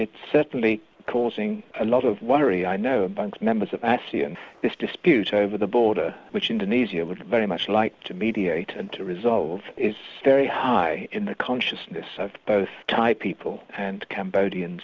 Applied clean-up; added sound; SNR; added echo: none; none; none; none.